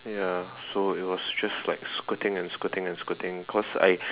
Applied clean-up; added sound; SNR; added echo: none; none; none; none.